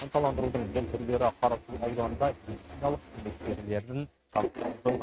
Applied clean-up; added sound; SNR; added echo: neural mask model RNNoise.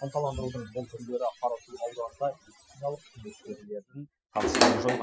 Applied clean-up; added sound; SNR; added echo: classical method Wiener filter.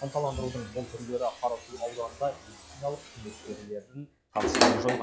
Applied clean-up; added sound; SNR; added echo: classical method log-MMSE.